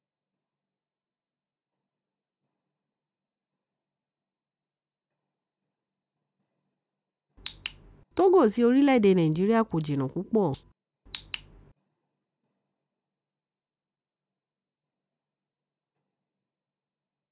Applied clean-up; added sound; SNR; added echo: none; none; none; none.